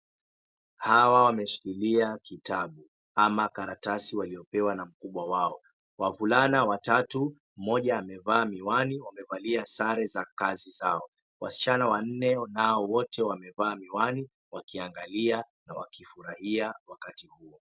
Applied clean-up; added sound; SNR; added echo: none; none; none; none.